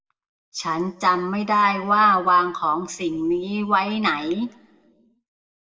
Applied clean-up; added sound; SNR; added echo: none; none; none; reverberation time 1.0 s.